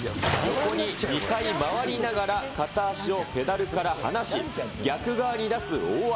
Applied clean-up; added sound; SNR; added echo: none; Bathtub (filling or washing) / Splash, splatter; 11 dB; none.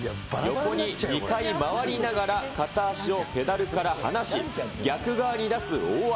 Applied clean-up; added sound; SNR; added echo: none; none; none; none.